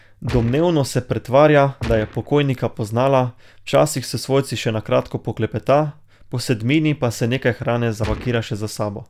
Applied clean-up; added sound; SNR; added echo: none; Gunshot, gunfire; 10 dB; none.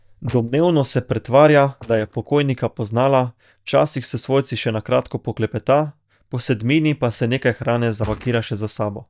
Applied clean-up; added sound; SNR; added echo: neural mask model DeepFilterNet 3.